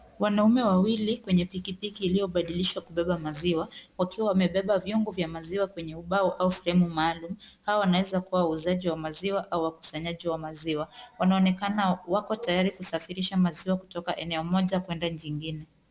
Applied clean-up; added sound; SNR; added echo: none; none; none; none.